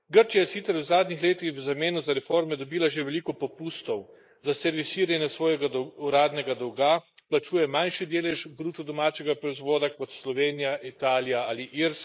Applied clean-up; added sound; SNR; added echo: neural mask model Resemble Enhance denoiser.